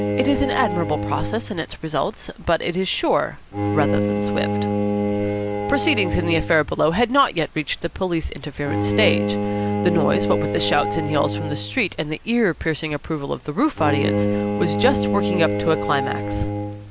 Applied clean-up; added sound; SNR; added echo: none; Bowed string instrument; 1 dB; none.